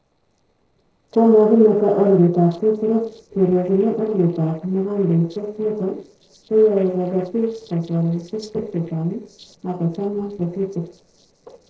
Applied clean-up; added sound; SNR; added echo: neural separator model SepFormer DNS4.